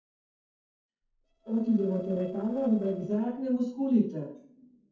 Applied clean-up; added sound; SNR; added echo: neural separator model SepFormer DNS4.